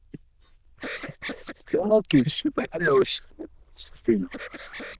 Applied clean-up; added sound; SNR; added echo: neural diffusion model UNIVERSE++.